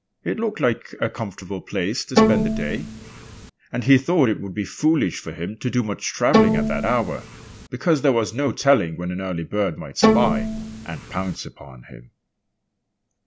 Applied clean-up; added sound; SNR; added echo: none; Bowed string instrument; -3 dB; none.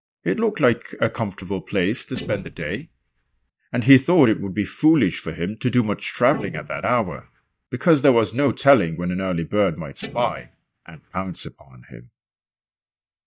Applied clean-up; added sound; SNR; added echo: neural mask model DeepFilterNet 3.